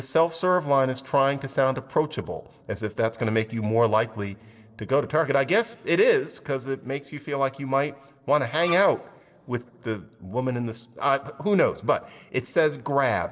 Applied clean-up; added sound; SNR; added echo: neural separator model SepFormer DNS4.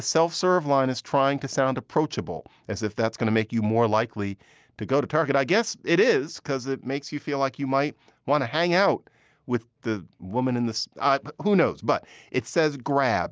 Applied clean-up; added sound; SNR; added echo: none; none; none; none.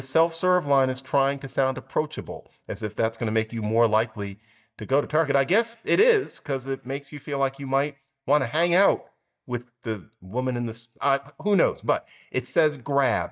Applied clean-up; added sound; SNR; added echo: neural mask model DeepFilterNet 3.